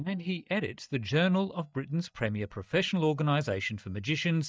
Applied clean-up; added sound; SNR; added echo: neural mask model DeepFilterNet 3.